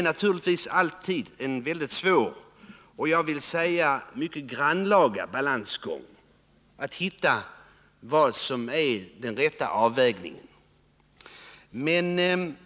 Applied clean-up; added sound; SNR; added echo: none; none; none; none.